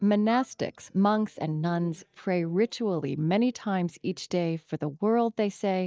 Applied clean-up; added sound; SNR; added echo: neural mask model DeepFilterNet 3.